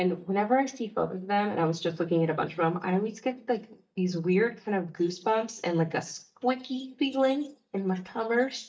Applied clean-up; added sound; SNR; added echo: neural mask model DeepFilterNet 3.